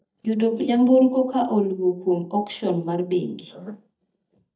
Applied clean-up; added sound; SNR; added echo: neural mask model DeepFilterNet 3.